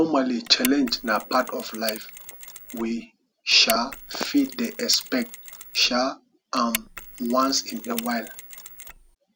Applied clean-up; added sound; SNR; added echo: none; Mechanisms; 12 dB; none.